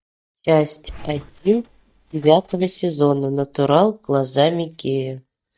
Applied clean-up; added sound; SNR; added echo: neural mask model DeepFilterNet 3.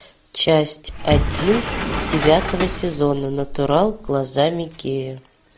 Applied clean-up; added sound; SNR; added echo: none; Sliding door; 4 dB; none.